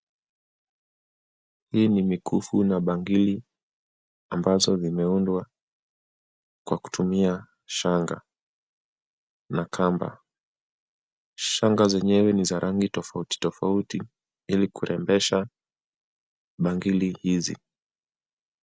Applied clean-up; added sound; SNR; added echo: none; none; none; none.